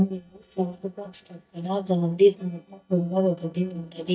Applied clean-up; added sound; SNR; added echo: neural mask model DeepFilterNet 3.